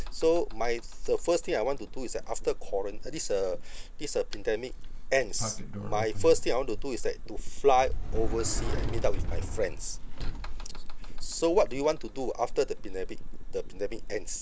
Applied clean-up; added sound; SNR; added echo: none; Sliding door; -1 dB; none.